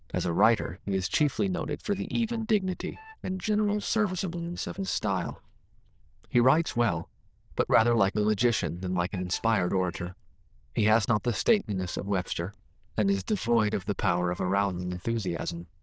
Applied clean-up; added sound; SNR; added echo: neural diffusion model UNIVERSE++.